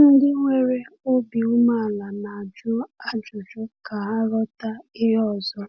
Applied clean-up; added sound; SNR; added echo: none; none; none; none.